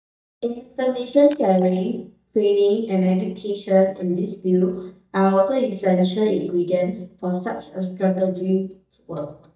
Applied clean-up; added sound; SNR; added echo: neural mask model DeepFilterNet 3.